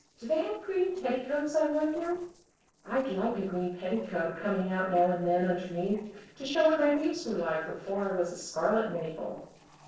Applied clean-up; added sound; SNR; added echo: neural separator model SepFormer DNS4.